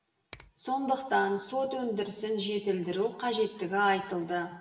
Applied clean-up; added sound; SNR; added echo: none; Finger snapping; 17 dB; reverberation time 1.0 s.